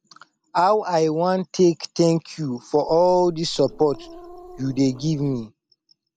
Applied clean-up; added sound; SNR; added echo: none; Growling; 19 dB; none.